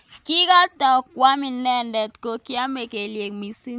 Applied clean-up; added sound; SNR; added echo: none; none; none; none.